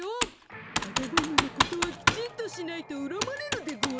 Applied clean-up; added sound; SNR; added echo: none; Computer keyboard; -4 dB; none.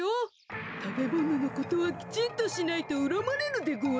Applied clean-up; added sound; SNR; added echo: none; none; none; none.